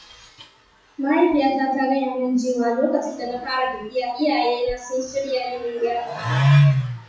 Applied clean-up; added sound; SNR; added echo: classical method WPE with log-MMSE.